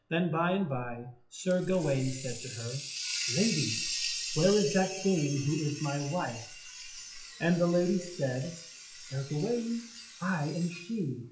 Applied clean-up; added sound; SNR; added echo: classical method WPE with log-MMSE.